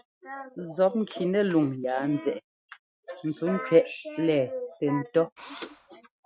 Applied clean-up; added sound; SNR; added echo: none; Engine / Drill; 15 dB; none.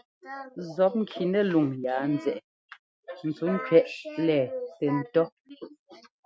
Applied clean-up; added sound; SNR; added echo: none; none; none; none.